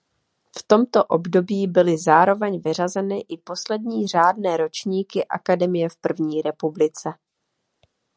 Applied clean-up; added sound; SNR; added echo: none; none; none; none.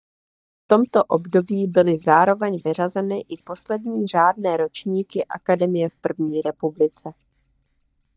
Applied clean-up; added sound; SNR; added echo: neural mask model DeepFilterNet 3.